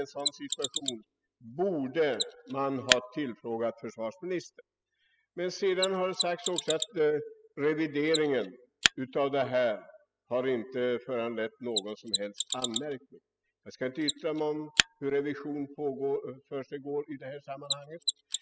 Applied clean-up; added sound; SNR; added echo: classical method spectral subtraction.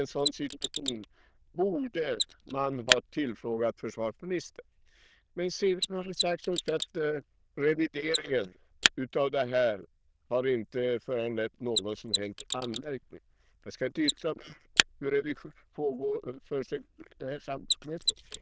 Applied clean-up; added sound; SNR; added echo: neural diffusion model UNIVERSE++.